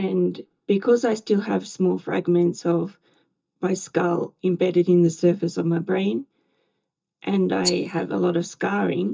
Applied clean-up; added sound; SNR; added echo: neural mask model DeepFilterNet 3.